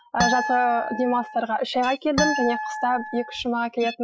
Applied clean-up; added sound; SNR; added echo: classical method Wiener filter.